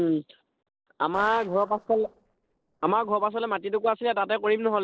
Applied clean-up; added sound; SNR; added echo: neural separator model SepFormer DNS4.